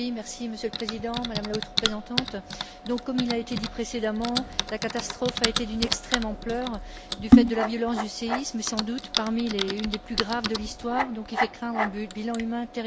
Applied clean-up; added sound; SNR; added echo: none; Typing; -1 dB; none.